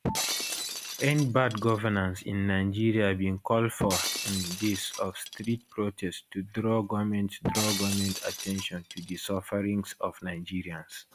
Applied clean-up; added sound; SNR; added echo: none; Shatter; 7 dB; none.